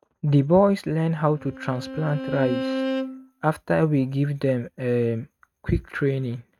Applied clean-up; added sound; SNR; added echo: neural mask model RNNoise.